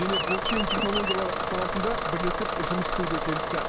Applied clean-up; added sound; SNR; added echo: none; Chirp, tweet + Bus / Engine; -3 dB; none.